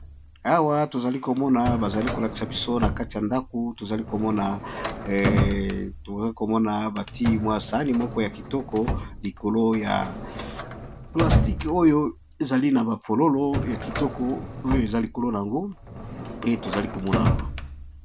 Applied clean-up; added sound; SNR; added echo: none; Drawer open or close; 5 dB; none.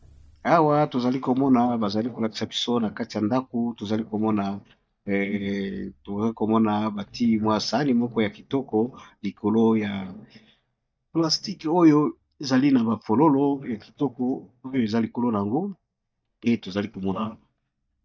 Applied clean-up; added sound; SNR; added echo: neural mask model DeepFilterNet 3.